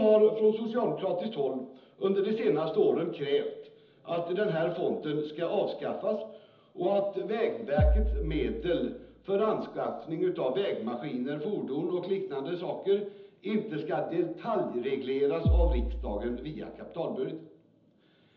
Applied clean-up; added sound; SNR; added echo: none; Bass drum; -1 dB; reverberation time 1.2 s.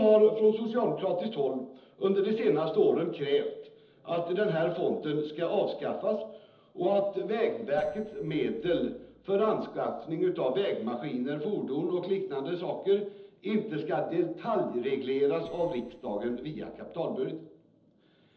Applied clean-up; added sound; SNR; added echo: neural separator model SepFormer DNS4.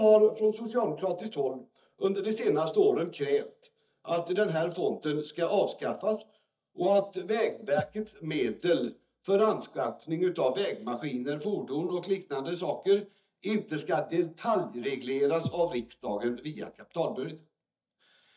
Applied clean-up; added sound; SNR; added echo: neural mask model DeepFilterNet 3.